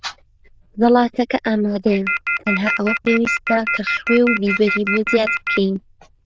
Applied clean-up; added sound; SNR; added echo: neural diffusion model UNIVERSE++.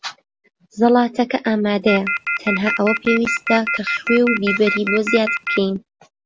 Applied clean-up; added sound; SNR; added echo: none; Telephone; 3 dB; none.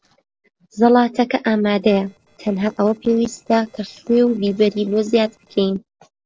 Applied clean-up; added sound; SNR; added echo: neural separator model SepFormer DNS4.